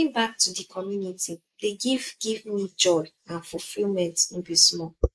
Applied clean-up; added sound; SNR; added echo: neural mask model Resemble Enhance denoiser.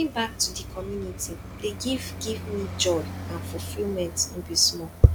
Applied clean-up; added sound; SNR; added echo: none; Traffic noise, roadway noise; 11 dB; none.